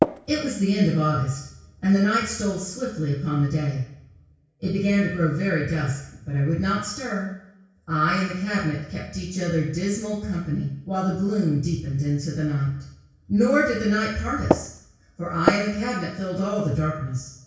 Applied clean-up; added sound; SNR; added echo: none; Tap; -1 dB; reverberation time 0.6 s.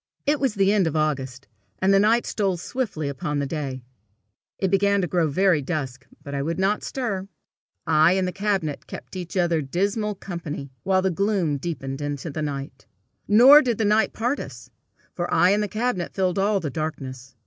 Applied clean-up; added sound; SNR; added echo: none; none; none; none.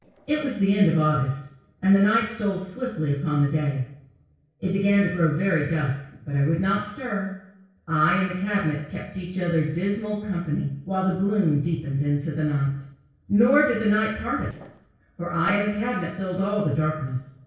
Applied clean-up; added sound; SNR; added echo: neural separator model SepFormer DNS4.